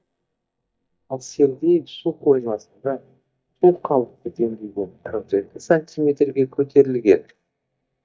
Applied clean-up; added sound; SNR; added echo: neural mask model DeepFilterNet 3.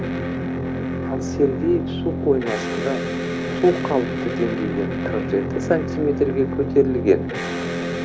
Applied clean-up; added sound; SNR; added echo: none; Electric guitar; 2 dB; none.